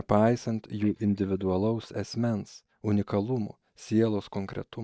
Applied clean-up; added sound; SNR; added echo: neural mask model DeepFilterNet 3.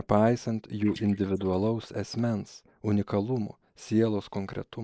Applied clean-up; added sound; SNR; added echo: neural mask model Resemble Enhance denoiser.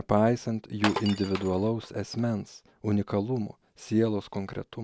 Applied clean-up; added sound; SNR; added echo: none; Glass; 10 dB; none.